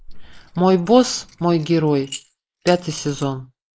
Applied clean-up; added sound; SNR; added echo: neural mask model Resemble Enhance denoiser.